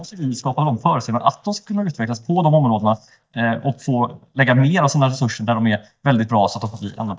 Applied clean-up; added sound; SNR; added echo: neural mask model DeepFilterNet 3.